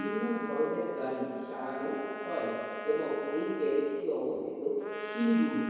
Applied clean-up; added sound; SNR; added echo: none; Trumpet; 11 dB; reverberation time 2.2 s.